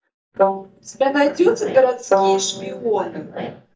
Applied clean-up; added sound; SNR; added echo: neural mask model DeepFilterNet 3.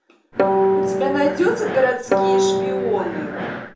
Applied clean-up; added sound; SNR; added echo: none; Guitar; -3 dB; reverberation time 1.0 s.